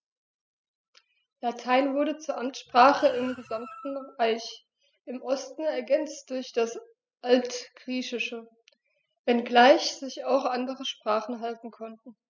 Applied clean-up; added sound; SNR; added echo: classical method spectral subtraction.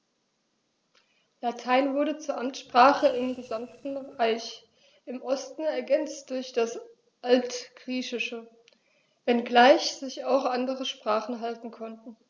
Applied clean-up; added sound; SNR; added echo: neural separator model SepFormer DNS4.